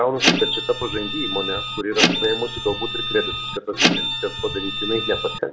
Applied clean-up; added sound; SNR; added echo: none; Printer; -2 dB; reverberation time 0.8 s.